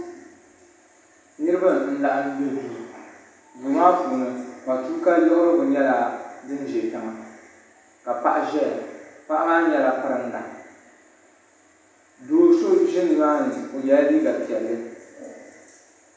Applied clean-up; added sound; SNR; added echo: none; none; none; reverberation time 0.8 s.